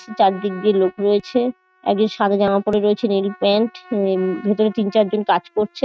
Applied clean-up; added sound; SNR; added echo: neural mask model RNNoise.